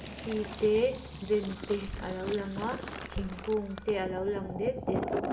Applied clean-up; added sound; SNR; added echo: none; Fill (with liquid); 7 dB; reverberation time 0.5 s.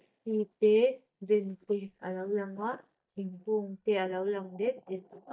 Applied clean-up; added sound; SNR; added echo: neural mask model DeepFilterNet 3.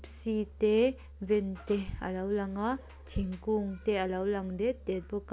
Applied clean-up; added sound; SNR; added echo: none; none; none; none.